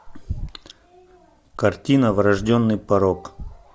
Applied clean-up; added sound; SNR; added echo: none; none; none; none.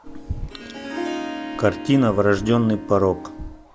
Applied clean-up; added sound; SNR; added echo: none; Harp; 10 dB; none.